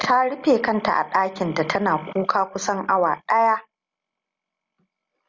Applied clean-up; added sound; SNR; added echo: none; none; none; none.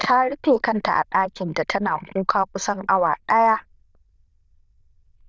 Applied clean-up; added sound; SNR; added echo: neural diffusion model UNIVERSE++.